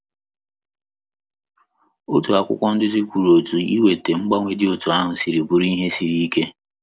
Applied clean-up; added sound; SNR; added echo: none; none; none; none.